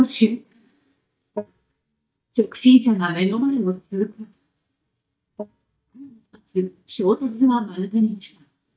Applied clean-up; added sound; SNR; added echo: neural mask model DeepFilterNet 3.